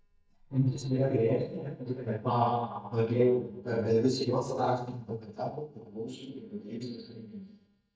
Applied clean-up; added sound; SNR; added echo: neural mask model DeepFilterNet 3.